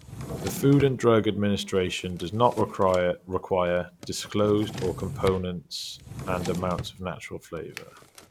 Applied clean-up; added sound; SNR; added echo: none; Drawer open or close; 13 dB; none.